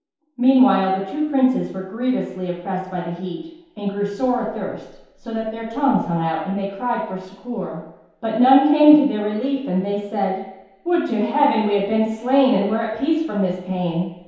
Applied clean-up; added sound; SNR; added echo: none; none; none; reverberation time 0.8 s.